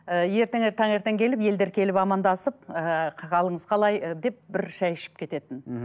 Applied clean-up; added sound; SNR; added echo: none; none; none; none.